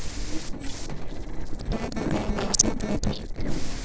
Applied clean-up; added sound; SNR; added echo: neural separator model SepFormer DNS4.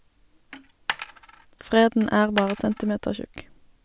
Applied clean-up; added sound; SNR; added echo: none; Coin (dropping); 11 dB; none.